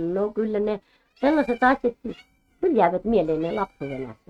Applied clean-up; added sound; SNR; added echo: neural mask model RNNoise.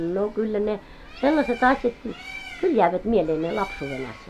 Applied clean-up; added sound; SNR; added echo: none; Bird; 16 dB; none.